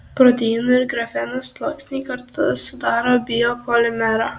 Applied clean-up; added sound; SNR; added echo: none; none; none; none.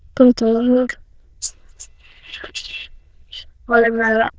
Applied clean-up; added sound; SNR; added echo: neural diffusion model UNIVERSE++.